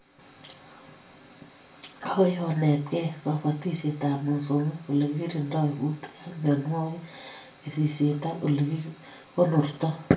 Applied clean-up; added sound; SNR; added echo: none; none; none; reverberation time 0.3 s.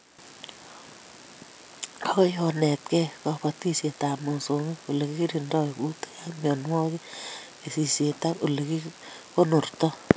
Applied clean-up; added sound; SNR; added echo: none; none; none; none.